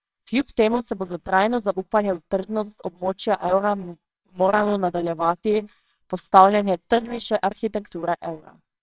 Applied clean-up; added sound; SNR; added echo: neural separator model SepFormer WHAMR!.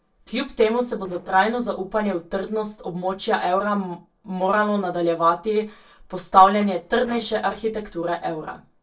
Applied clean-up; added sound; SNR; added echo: neural separator model SepFormer DNS4.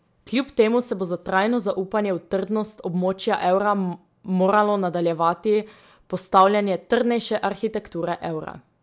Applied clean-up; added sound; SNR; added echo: none; none; none; none.